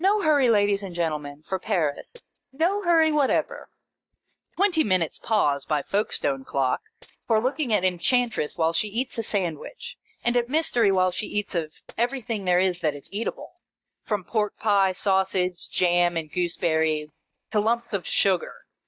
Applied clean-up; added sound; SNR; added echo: neural mask model DeepFilterNet 3.